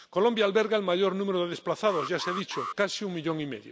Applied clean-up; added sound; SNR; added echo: none; Alarm; 11 dB; none.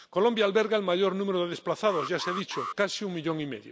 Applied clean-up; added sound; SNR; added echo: neural mask model Resemble Enhance denoiser.